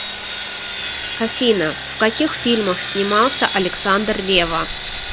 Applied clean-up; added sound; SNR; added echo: none; Sawing; 7 dB; none.